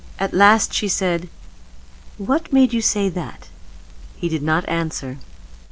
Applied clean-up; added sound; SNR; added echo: none; Crackle; 15 dB; none.